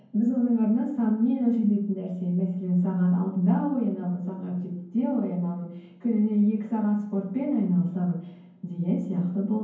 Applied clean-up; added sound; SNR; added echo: none; none; none; reverberation time 0.9 s.